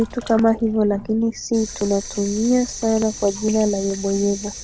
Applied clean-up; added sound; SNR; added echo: none; Sink (filling or washing) / Water tap, faucet; 14 dB; none.